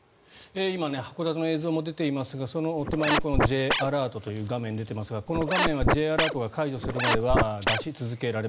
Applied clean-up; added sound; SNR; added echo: none; Scratching (performance technique); -2 dB; none.